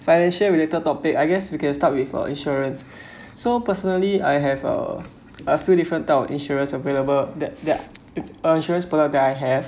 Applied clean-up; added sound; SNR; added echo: none; none; none; none.